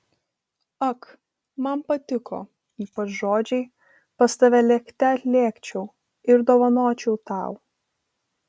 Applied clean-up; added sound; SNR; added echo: none; none; none; none.